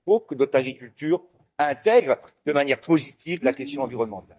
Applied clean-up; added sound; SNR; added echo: neural mask model DeepFilterNet 3.